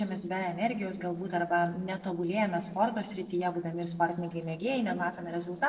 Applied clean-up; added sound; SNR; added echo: neural separator model SepFormer DNS4.